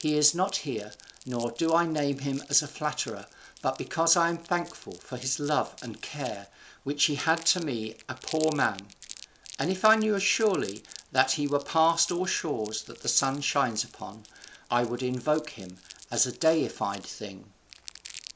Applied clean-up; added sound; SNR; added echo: none; Crumpling, crinkling; 19 dB; none.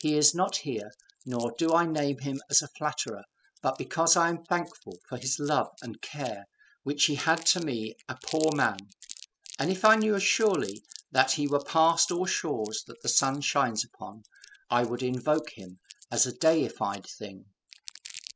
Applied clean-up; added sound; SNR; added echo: classical method spectral subtraction.